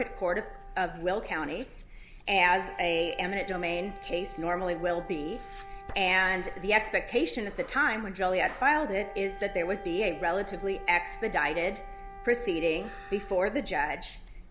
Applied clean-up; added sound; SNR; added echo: none; Wind instrument, woodwind instrument; 17 dB; none.